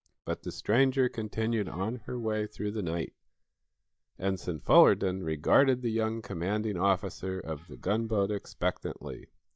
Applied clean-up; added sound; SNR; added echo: neural mask model DeepFilterNet 3.